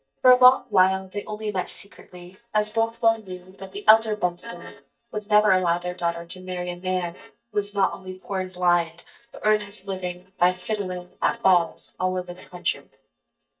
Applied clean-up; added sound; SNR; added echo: neural mask model DeepFilterNet 3.